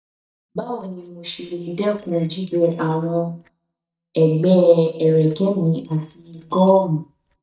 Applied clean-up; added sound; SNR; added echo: neural mask model DeepFilterNet 3.